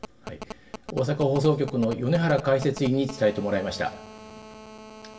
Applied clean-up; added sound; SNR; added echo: none; Telephone; 16 dB; reverberation time 0.7 s.